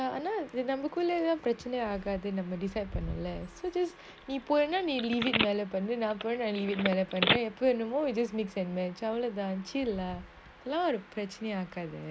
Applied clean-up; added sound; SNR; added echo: none; Telephone; 4 dB; none.